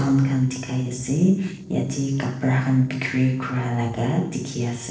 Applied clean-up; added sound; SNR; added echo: neural separator model SepFormer DNS4.